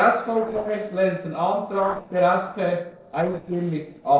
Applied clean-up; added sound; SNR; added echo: neural separator model SepFormer DNS4.